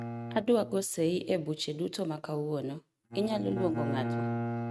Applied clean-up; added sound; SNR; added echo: neural mask model RNNoise.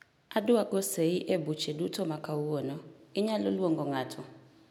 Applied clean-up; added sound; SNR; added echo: none; none; none; none.